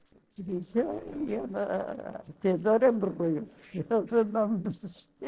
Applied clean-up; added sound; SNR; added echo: neural separator model SepFormer DNS4.